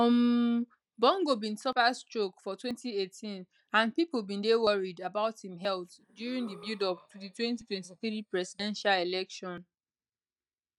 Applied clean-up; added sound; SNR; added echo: neural mask model DeepFilterNet 3.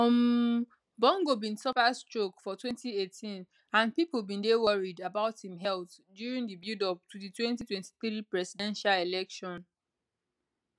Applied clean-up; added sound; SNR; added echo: none; none; none; none.